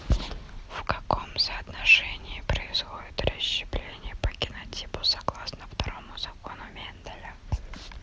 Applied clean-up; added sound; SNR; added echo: none; none; none; none.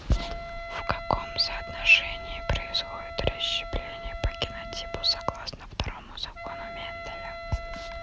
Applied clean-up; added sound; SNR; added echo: none; Wind instrument, woodwind instrument; 10 dB; none.